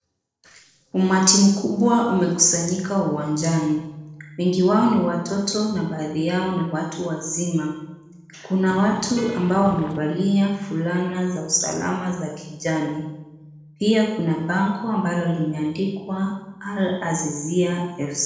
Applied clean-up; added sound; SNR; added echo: neural separator model SepFormer DNS4.